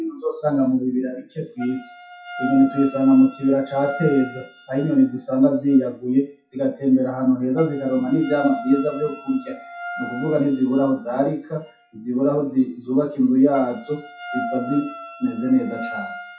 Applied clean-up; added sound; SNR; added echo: classical method WPE with log-MMSE.